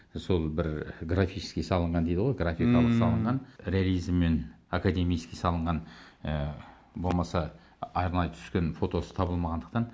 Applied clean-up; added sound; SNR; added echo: none; none; none; none.